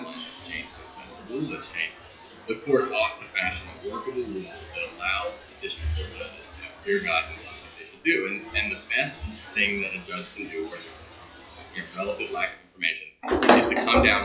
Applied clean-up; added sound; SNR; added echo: classical method WPE with log-MMSE.